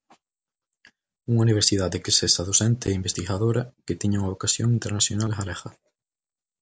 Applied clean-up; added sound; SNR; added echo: none; none; none; none.